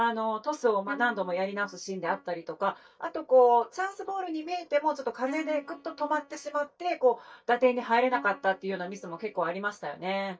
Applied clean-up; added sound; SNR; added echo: neural mask model DeepFilterNet 3.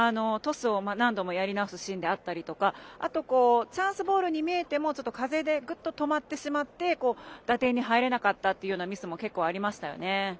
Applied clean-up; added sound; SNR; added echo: none; none; none; none.